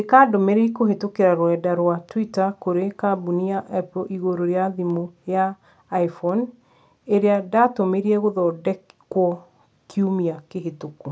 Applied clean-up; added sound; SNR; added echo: none; none; none; none.